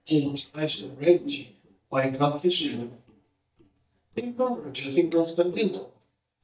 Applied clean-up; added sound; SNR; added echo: neural mask model DeepFilterNet 3.